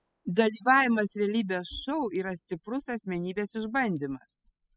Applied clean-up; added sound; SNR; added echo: classical method spectral subtraction.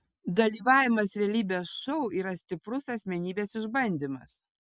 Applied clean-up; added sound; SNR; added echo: none; none; none; none.